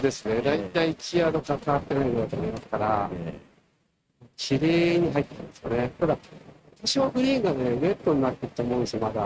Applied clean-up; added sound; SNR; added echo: neural mask model RNNoise.